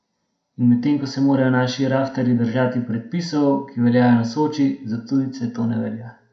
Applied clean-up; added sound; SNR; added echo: none; none; none; reverberation time 0.4 s.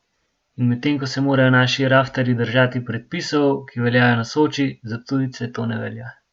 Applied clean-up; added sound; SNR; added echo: none; none; none; none.